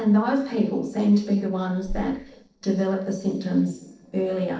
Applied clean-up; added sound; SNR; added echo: neural separator model SepFormer DNS4.